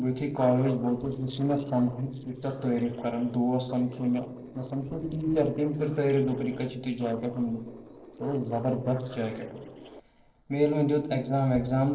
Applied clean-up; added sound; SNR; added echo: neural separator model SepFormer DNS4.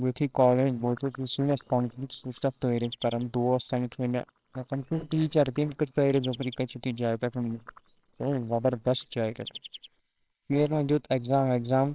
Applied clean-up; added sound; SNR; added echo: neural separator model SepFormer WHAMR!.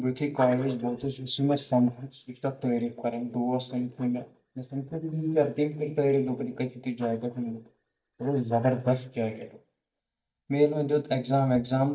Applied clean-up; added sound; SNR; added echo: neural mask model DeepFilterNet 3.